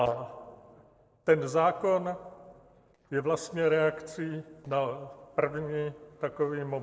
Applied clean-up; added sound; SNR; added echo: neural separator model SepFormer DNS4.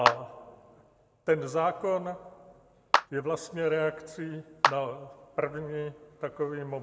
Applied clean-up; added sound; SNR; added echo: none; Clapping; 0 dB; reverberation time 1.3 s.